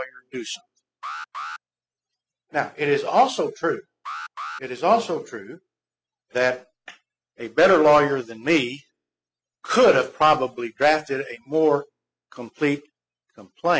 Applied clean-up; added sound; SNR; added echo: classical method spectral subtraction.